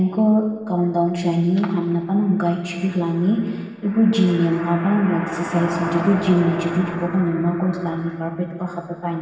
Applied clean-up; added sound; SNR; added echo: none; none; none; reverberation time 1.3 s.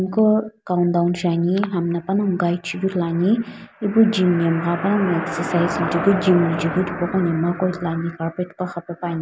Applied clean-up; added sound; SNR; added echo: none; none; none; none.